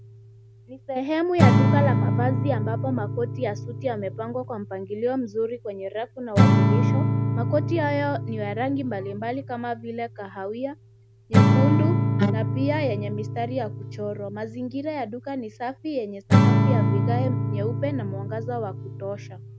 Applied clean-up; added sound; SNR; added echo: none; Acoustic guitar / Strum; -5 dB; none.